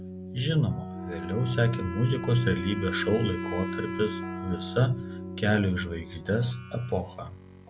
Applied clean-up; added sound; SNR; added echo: none; Keyboard (musical) + Wind instrument, woodwind instrument; 7 dB; none.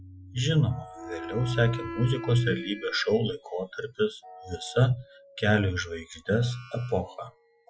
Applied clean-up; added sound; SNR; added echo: classical method Wiener filter.